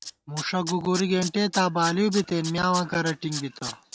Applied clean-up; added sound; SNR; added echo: none; Tools; 12 dB; none.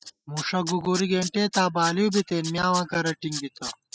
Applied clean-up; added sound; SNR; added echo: classical method spectral subtraction.